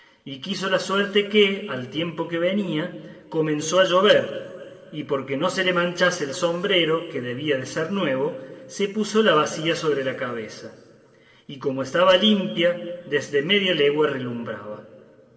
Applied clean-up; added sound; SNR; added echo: none; none; none; reverberation time 2.8 s.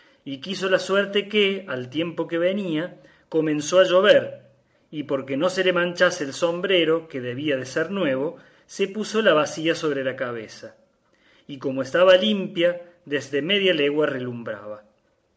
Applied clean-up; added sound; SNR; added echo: none; none; none; none.